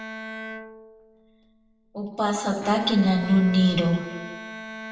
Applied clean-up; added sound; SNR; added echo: none; Bowed string instrument; 14 dB; reverberation time 1.3 s.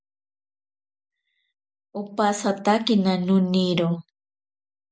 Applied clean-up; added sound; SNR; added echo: none; none; none; none.